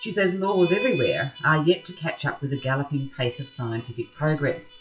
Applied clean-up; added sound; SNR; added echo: classical method WPE with log-MMSE.